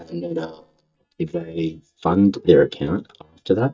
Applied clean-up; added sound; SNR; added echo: neural mask model DeepFilterNet 3.